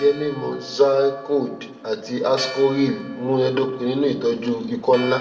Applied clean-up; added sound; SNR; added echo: none; Church bell; 17 dB; reverberation time 0.7 s.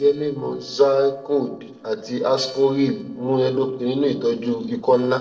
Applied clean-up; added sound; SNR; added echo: neural separator model SepFormer DNS4.